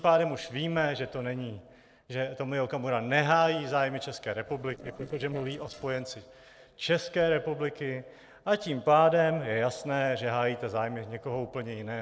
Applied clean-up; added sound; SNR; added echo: neural separator model SepFormer DNS4.